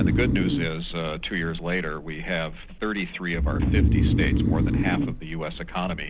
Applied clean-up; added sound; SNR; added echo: none; Breathing; -4 dB; none.